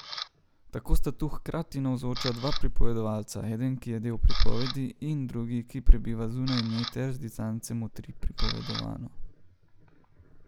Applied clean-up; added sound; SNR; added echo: none; Camera; 18 dB; none.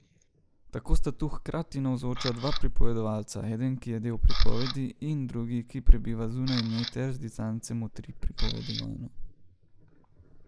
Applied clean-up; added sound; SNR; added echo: neural mask model Resemble Enhance denoiser.